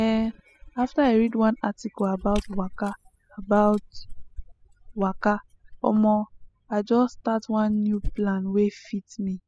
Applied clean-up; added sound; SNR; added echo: classical method spectral subtraction.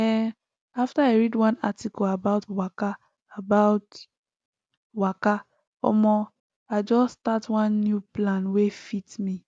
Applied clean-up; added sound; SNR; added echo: none; none; none; none.